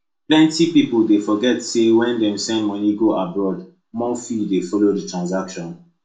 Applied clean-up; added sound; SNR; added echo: none; none; none; reverberation time 0.3 s.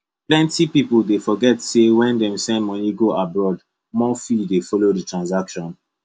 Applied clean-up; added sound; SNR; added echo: none; none; none; none.